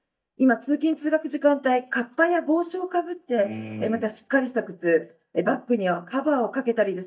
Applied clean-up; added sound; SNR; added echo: neural mask model DeepFilterNet 3.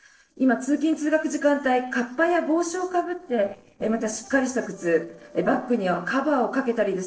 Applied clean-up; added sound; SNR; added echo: neural separator model SepFormer DNS4.